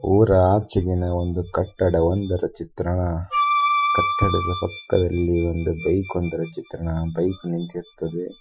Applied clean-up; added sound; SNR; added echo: classical method Wiener filter.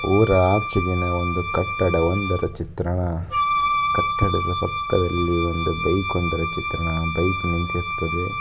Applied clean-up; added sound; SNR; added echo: none; Wind instrument, woodwind instrument; 4 dB; none.